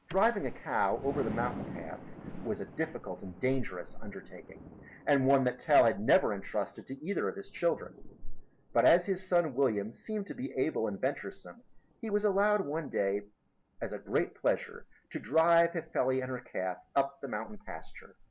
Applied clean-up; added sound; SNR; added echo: none; Thunder; 18 dB; none.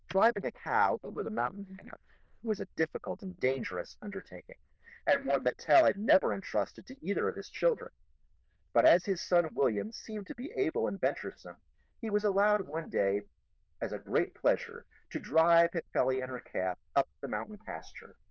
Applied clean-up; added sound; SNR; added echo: neural diffusion model UNIVERSE++.